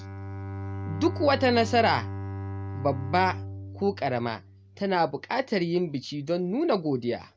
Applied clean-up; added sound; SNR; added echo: none; Bowed string instrument; 9 dB; none.